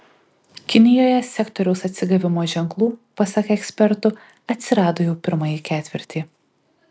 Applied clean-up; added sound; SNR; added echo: none; none; none; none.